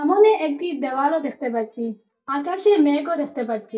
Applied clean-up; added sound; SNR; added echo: neural mask model DeepFilterNet 3.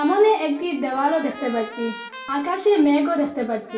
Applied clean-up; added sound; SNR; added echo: none; Trumpet; 19 dB; reverberation time 0.7 s.